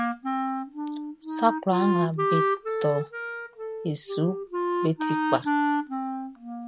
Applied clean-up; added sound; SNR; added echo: none; Wind instrument, woodwind instrument; -2 dB; none.